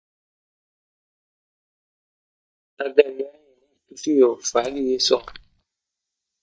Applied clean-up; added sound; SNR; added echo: neural mask model DeepFilterNet 3.